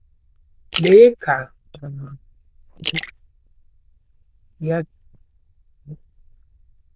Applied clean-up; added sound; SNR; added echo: neural diffusion model UNIVERSE++.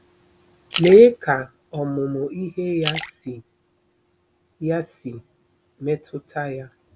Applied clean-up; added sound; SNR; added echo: none; Splash, splatter; 14 dB; none.